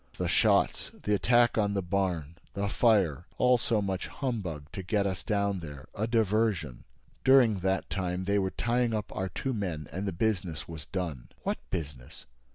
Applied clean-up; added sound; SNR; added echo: none; none; none; none.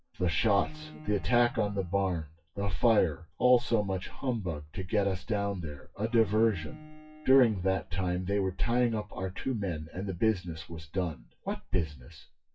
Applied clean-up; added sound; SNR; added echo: classical method WPE with log-MMSE.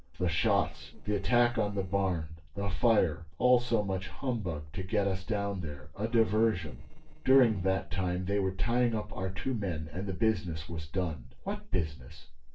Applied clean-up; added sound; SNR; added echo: neural separator model SepFormer DNS4.